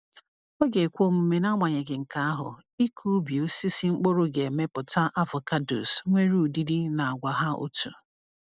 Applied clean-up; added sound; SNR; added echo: none; none; none; none.